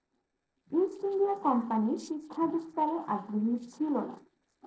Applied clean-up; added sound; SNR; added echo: neural separator model SepFormer DNS4.